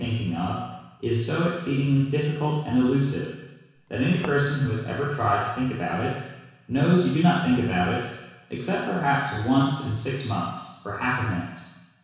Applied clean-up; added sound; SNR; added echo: none; Thump, thud; 16 dB; reverberation time 1.1 s.